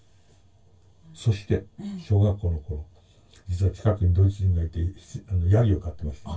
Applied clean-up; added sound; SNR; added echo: none; none; none; reverberation time 0.1 s.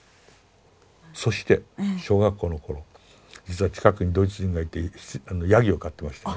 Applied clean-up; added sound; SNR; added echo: none; none; none; none.